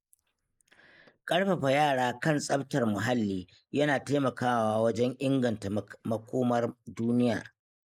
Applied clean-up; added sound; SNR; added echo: neural mask model Resemble Enhance denoiser.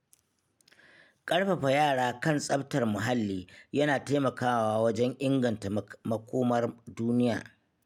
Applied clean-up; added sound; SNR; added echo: none; none; none; none.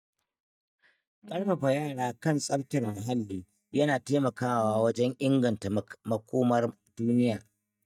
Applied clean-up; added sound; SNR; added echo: neural mask model DeepFilterNet 3.